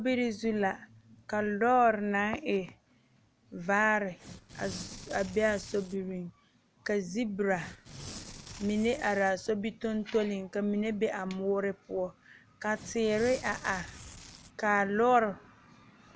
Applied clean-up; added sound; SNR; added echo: none; Tearing; 15 dB; none.